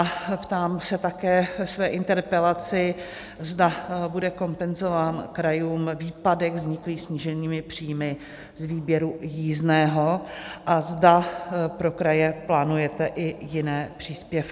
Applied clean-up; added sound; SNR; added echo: none; none; none; none.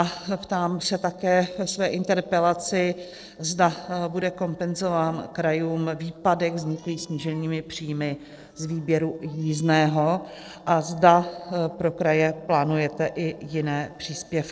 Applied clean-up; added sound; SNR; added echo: neural separator model SepFormer DNS4.